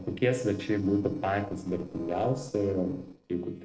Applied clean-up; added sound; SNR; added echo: neural separator model SepFormer DNS4.